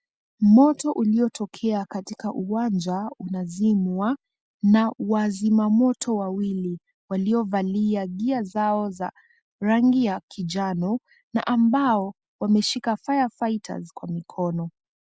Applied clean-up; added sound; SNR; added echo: none; none; none; none.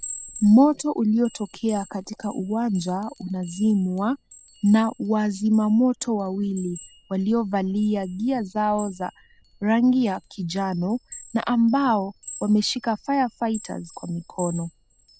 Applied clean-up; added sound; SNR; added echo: none; Chime; 20 dB; none.